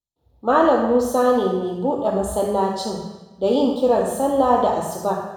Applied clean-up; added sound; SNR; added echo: none; none; none; reverberation time 1.0 s.